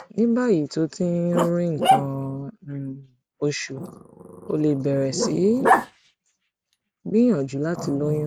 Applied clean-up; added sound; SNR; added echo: none; Growling; 4 dB; none.